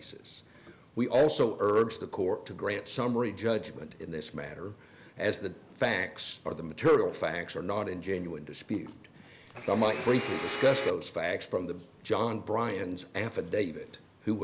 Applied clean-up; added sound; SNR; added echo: none; Domestic sounds, home sounds; 5 dB; none.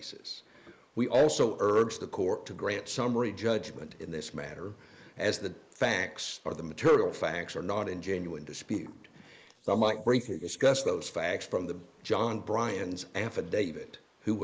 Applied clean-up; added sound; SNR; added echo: neural mask model Resemble Enhance denoiser.